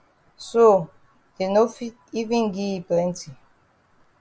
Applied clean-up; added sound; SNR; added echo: none; none; none; none.